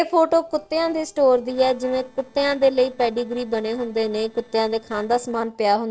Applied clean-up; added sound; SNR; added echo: neural separator model SepFormer DNS4.